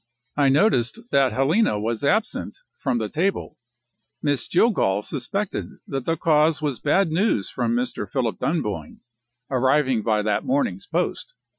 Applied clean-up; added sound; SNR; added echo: classical method Wiener filter.